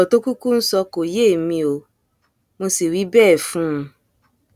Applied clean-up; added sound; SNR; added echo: none; none; none; none.